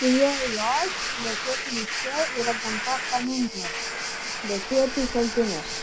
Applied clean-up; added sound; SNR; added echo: none; Domestic sounds, home sounds + Waves, surf; 3 dB; none.